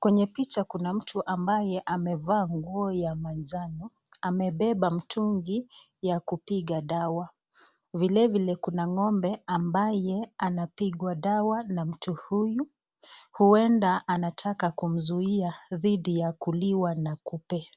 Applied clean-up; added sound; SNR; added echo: none; none; none; none.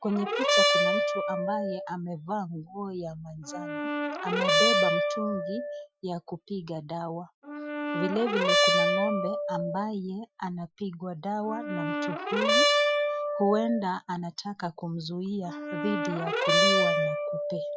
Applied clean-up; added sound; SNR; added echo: classical method Wiener filter.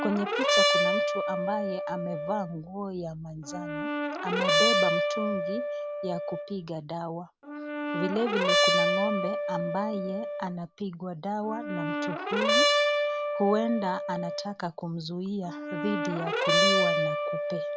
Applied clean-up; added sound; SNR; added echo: none; Brass instrument; -4 dB; none.